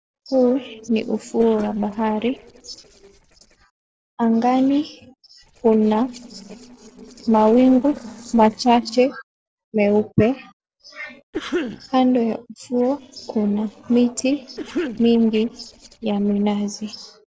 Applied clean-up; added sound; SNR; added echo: neural separator model SepFormer DNS4.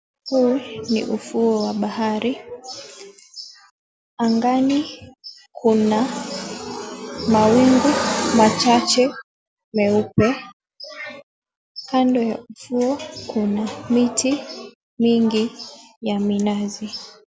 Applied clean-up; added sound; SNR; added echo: none; none; none; none.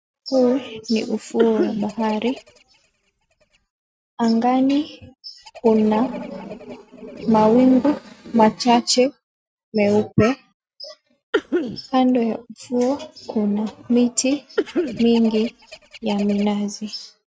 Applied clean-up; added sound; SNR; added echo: neural mask model RNNoise.